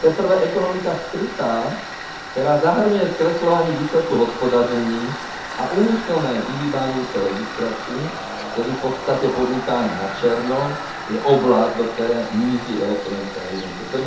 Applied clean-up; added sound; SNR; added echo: none; Tools; 10 dB; reverberation time 0.5 s.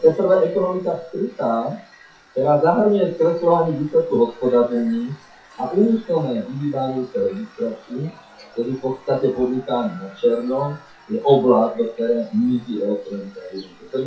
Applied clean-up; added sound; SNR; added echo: classical method WPE with log-MMSE.